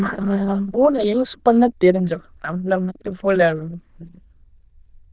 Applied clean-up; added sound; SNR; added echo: neural diffusion model UNIVERSE++.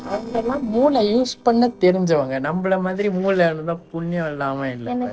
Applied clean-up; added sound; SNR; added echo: neural separator model SepFormer DNS4.